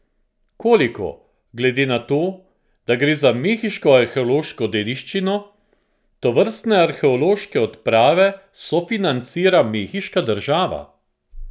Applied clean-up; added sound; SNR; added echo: none; none; none; none.